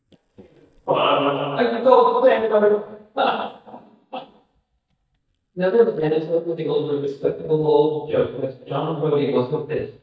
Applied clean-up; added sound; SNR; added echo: neural mask model DeepFilterNet 3.